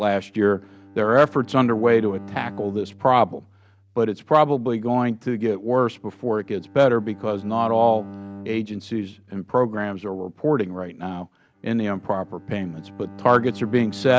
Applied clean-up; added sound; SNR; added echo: none; Bowed string instrument; 19 dB; none.